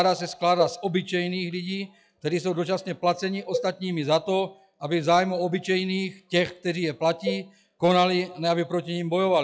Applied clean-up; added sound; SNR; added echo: classical method log-MMSE.